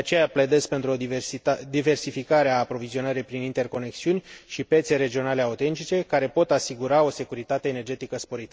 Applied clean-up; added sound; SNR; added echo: none; none; none; none.